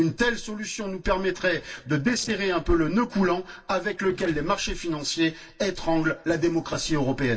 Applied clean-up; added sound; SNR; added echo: neural separator model SepFormer DNS4.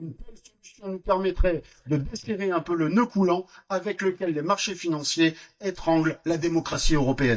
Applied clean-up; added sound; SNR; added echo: neural mask model DeepFilterNet 3.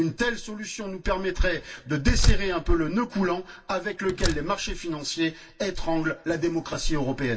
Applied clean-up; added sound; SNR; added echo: none; Slam; 12 dB; reverberation time 0.2 s.